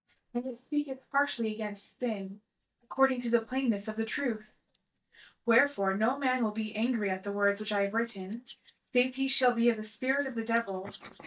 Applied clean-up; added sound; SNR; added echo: neural mask model DeepFilterNet 3.